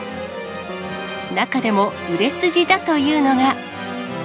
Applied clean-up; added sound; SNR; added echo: none; Electric guitar + Piano; 18 dB; none.